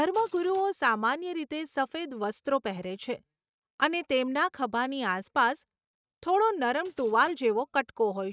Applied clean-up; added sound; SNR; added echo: neural mask model RNNoise.